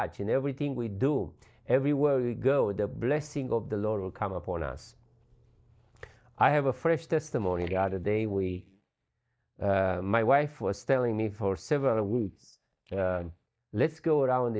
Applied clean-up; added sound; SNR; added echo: neural mask model DeepFilterNet 3.